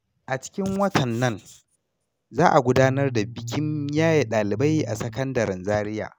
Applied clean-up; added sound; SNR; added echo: none; Bass guitar; 10 dB; none.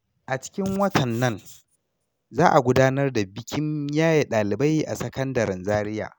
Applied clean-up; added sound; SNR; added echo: none; none; none; none.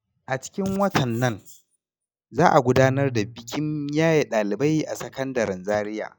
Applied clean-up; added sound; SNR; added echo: classical method log-MMSE.